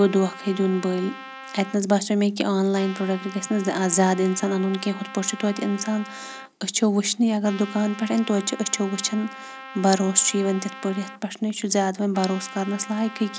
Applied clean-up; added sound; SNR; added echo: none; Trumpet; 16 dB; none.